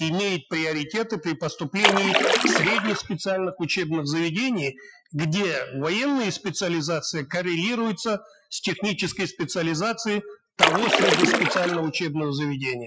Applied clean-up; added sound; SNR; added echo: classical method Wiener filter.